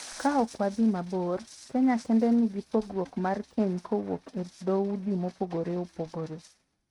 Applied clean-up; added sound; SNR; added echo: neural mask model RNNoise.